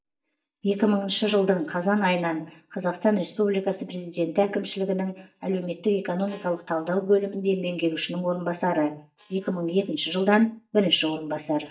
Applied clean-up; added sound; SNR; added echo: neural mask model DeepFilterNet 3.